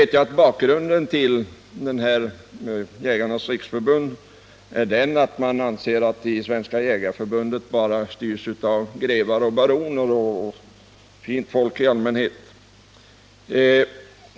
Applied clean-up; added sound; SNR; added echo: none; none; none; none.